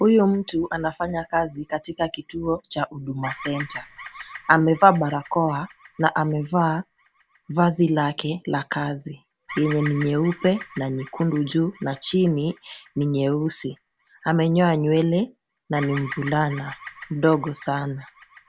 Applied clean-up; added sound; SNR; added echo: none; Bird vocalization, bird call, bird song; 19 dB; none.